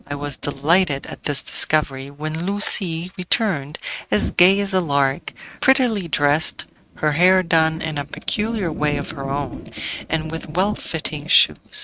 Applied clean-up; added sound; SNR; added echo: neural mask model RNNoise.